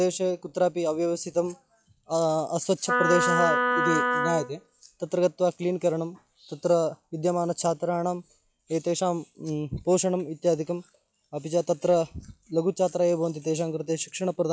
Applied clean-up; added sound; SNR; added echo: classical method log-MMSE.